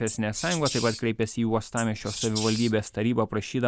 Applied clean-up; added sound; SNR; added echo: none; Wild animals; 9 dB; none.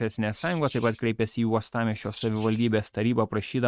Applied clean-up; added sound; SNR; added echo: neural mask model RNNoise.